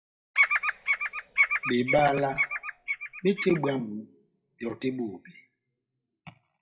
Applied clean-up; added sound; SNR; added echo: classical method WPE with log-MMSE.